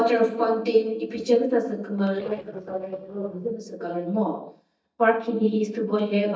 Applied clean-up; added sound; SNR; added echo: neural mask model DeepFilterNet 3.